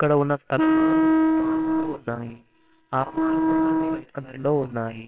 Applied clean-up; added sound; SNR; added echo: neural separator model SepFormer WHAMR!.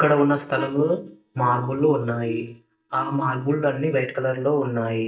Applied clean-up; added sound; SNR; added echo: neural mask model DeepFilterNet 3.